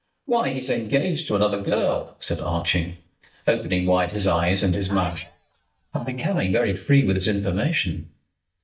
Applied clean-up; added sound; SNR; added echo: neural mask model DeepFilterNet 3.